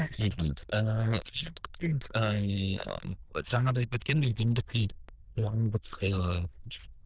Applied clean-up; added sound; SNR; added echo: neural diffusion model UNIVERSE++.